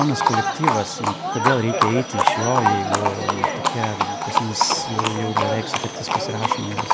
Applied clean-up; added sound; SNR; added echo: none; Livestock, farm animals, working animals; -3 dB; none.